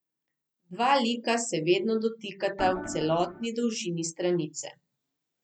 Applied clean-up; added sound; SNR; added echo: none; Organ; 8 dB; none.